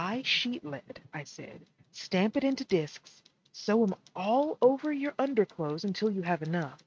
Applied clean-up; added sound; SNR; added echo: neural mask model RNNoise.